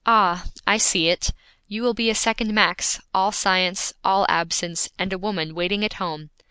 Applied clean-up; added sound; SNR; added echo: none; none; none; none.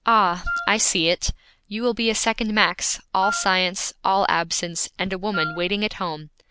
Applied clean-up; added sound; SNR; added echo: none; Wind instrument, woodwind instrument; 8 dB; none.